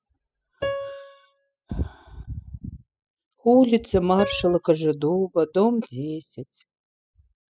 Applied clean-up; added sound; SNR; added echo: classical method spectral subtraction.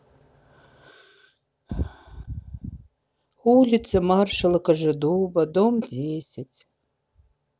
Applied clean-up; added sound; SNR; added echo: none; none; none; none.